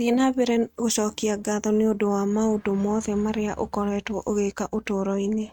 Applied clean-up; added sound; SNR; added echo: neural mask model RNNoise.